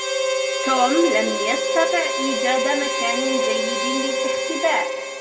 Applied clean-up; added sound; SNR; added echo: none; Harmonica; -2 dB; reverberation time 1.7 s.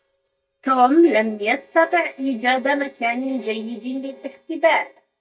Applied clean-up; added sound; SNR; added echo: neural mask model DeepFilterNet 3.